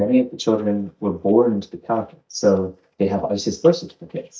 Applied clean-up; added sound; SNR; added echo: neural mask model DeepFilterNet 3.